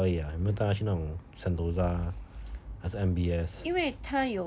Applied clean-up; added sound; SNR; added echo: none; none; none; none.